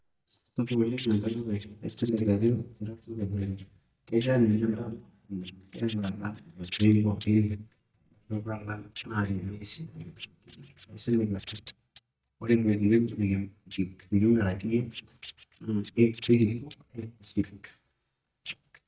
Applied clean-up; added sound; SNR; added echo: neural mask model DeepFilterNet 3.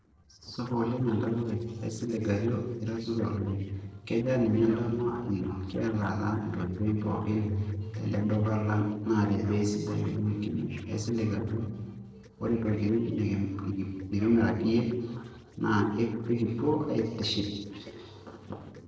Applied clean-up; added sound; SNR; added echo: neural separator model SepFormer DNS4.